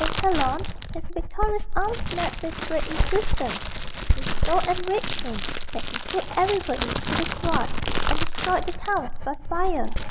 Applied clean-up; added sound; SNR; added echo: none; Writing + Crackle; -4 dB; none.